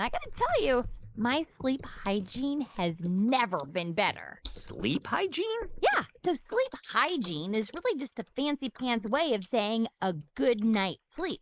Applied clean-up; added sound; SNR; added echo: neural mask model Resemble Enhance denoiser.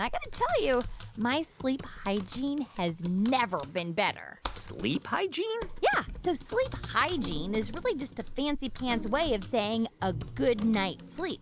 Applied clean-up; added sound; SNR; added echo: none; Typing; 10 dB; none.